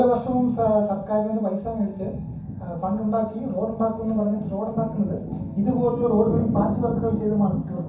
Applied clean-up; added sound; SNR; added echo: none; none; none; reverberation time 0.7 s.